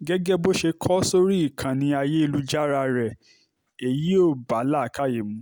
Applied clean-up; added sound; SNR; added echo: none; none; none; none.